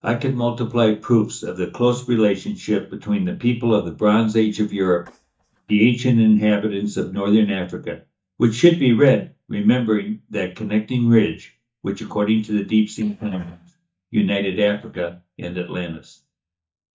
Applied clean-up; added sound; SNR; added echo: neural mask model DeepFilterNet 3.